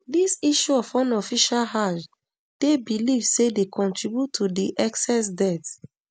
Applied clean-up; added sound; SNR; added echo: none; none; none; none.